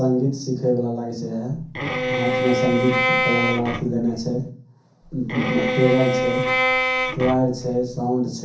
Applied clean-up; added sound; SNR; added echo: none; Bowed string instrument; 0 dB; reverberation time 0.6 s.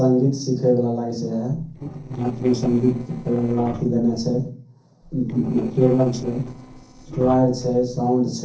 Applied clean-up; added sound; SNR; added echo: neural separator model SepFormer DNS4.